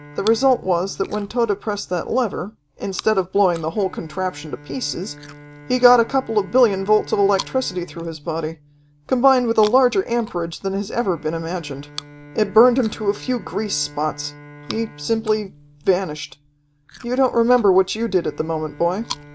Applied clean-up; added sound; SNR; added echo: none; Bowed string instrument + Chewing, mastication; 19 dB; none.